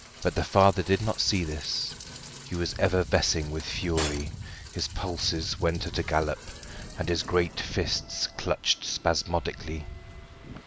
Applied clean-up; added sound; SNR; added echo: none; Rain + Shatter; 12 dB; none.